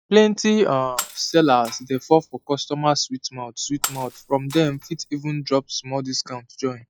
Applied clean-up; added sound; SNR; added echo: classical method log-MMSE.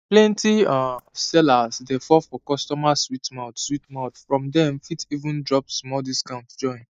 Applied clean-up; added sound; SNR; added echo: neural mask model DeepFilterNet 3.